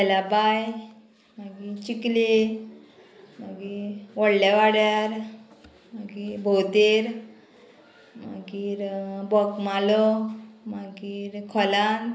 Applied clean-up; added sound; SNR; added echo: none; none; none; none.